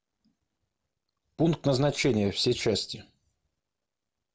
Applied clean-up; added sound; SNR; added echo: none; none; none; none.